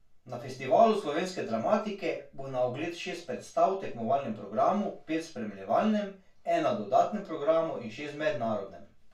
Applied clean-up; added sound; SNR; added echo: none; none; none; reverberation time 0.2 s.